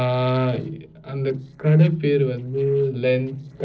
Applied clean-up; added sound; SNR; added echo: neural separator model SepFormer DNS4.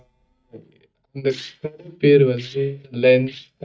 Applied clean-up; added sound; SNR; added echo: neural mask model DeepFilterNet 3.